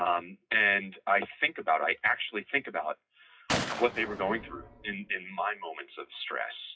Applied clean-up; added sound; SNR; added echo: classical method WPE with log-MMSE.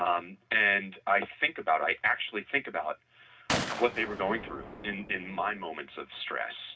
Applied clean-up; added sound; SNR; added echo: none; Gunshot, gunfire; 7 dB; reverberation time 0.4 s.